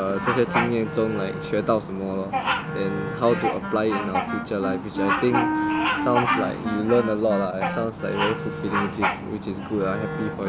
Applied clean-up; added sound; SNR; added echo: none; Bird vocalization, bird call, bird song + Wind instrument, woodwind instrument; 2 dB; none.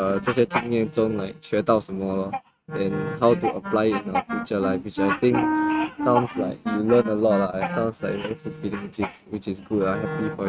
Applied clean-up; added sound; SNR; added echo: neural mask model RNNoise.